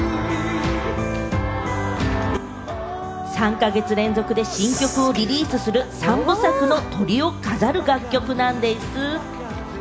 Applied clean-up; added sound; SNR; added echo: none; none; none; none.